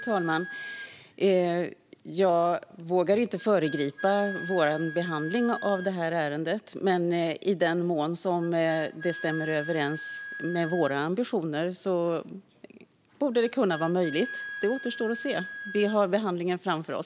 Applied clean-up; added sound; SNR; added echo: none; Wind instrument, woodwind instrument; 14 dB; none.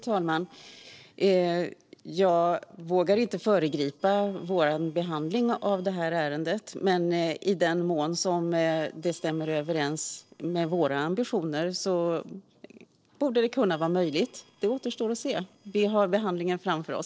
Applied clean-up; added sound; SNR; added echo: neural separator model SepFormer DNS4.